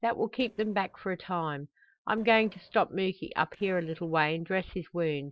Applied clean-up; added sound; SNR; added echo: neural separator model SepFormer DNS4.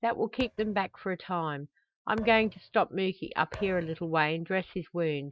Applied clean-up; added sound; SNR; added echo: neural mask model RNNoise.